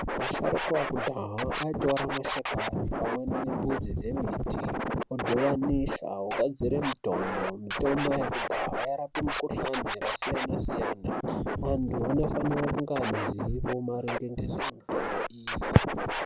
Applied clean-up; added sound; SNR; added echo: none; Scratching (performance technique); 0 dB; none.